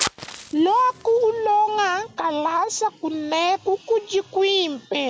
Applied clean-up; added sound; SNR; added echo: none; Fire; 16 dB; none.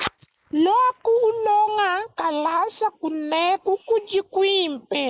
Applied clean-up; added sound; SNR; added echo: neural mask model Resemble Enhance denoiser.